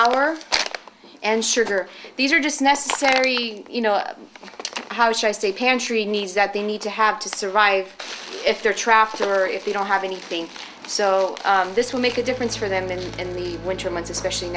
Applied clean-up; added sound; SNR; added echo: none; none; none; none.